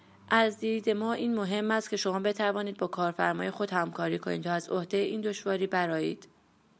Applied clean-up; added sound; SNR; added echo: none; none; none; none.